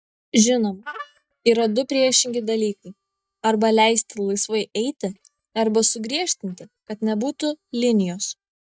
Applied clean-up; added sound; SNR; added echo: neural mask model DeepFilterNet 3.